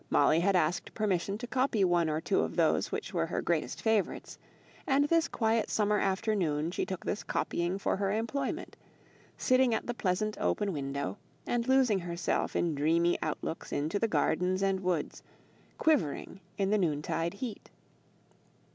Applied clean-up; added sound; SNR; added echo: none; none; none; none.